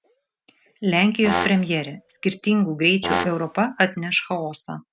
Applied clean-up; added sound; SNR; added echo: none; Brass instrument; 6 dB; none.